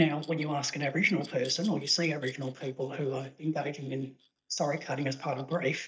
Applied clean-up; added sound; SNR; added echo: neural mask model DeepFilterNet 3.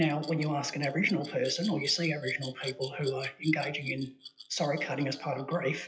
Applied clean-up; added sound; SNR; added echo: classical method WPE with log-MMSE.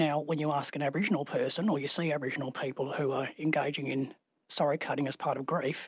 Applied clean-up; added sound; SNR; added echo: none; none; none; none.